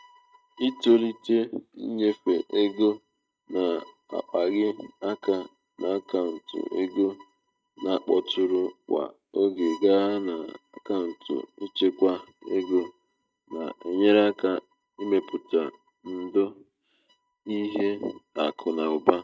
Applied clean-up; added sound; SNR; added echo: neural mask model RNNoise.